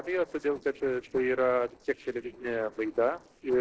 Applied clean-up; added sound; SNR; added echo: neural separator model SepFormer DNS4.